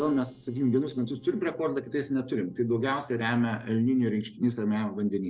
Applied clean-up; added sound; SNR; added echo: neural separator model SepFormer DNS4.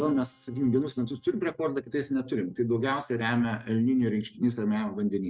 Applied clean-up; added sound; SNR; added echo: neural mask model RNNoise.